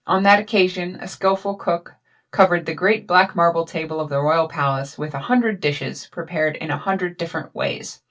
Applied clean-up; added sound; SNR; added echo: none; none; none; reverberation time 0.1 s.